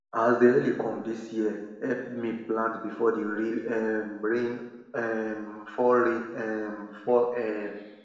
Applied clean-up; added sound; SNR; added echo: none; none; none; reverberation time 0.9 s.